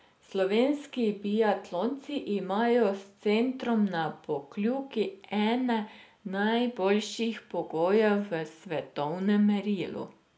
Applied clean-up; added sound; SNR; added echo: none; none; none; none.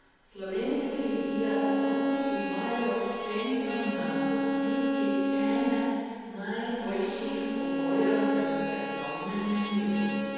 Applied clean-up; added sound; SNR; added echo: none; Bowed string instrument; 0 dB; reverberation time 2.1 s.